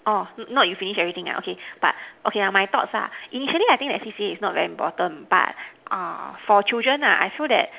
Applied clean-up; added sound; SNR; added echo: none; none; none; none.